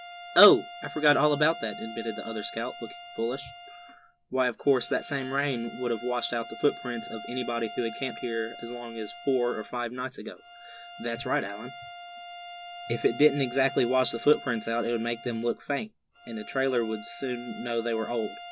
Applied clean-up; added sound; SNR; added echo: none; Bowed string instrument; 14 dB; none.